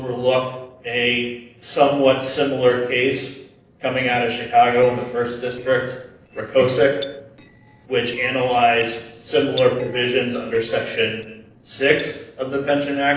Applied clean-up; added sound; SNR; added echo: neural separator model SepFormer DNS4.